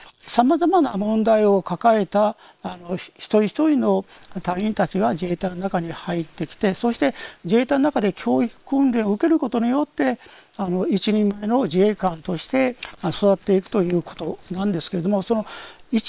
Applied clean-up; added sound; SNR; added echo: neural separator model SepFormer WHAM!.